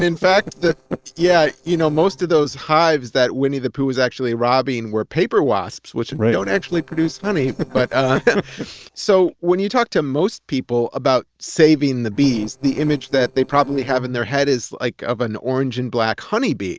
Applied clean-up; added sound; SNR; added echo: neural separator model SepFormer DNS4.